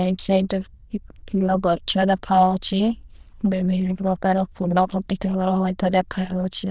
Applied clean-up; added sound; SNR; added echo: neural diffusion model UNIVERSE++.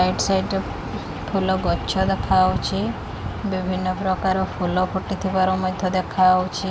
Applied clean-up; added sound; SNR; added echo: none; none; none; none.